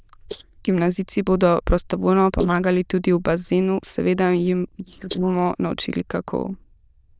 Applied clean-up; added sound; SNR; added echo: neural diffusion model UNIVERSE++.